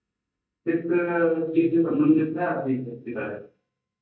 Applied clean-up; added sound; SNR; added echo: neural mask model DeepFilterNet 3.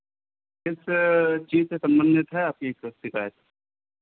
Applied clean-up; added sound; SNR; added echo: none; none; none; none.